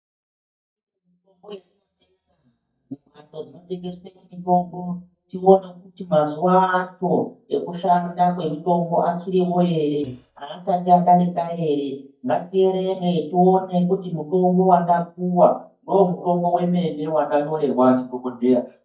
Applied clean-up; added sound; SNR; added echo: neural mask model DeepFilterNet 3.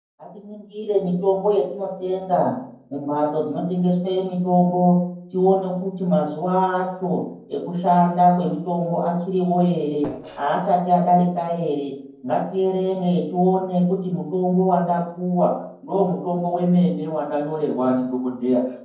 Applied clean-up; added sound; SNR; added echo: neural separator model SepFormer DNS4.